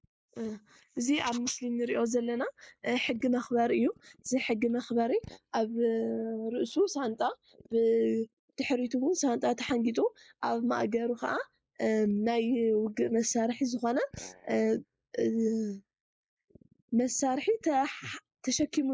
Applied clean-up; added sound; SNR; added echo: neural mask model Resemble Enhance denoiser.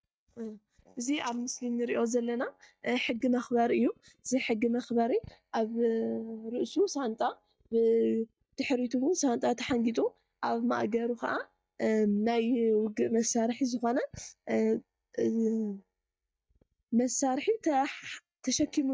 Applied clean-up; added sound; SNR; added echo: neural mask model DeepFilterNet 3.